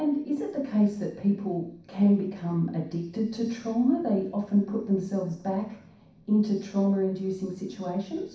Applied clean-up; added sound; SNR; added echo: none; none; none; reverberation time 0.6 s.